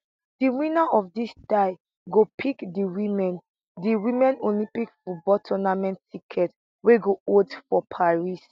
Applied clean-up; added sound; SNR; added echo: none; none; none; none.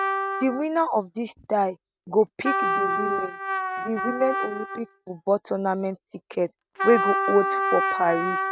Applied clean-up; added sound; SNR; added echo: neural mask model RNNoise.